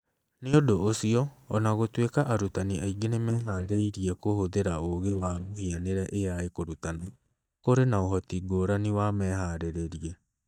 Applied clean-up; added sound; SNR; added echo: neural mask model DeepFilterNet 3.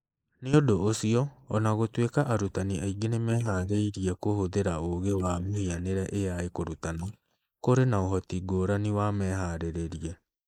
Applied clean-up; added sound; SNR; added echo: neural mask model Resemble Enhance denoiser.